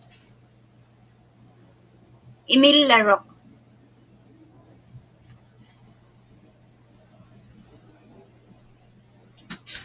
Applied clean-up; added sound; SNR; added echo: none; none; none; none.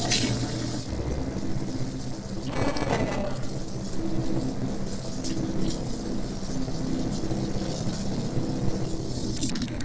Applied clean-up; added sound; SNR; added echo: neural separator model SepFormer DNS4.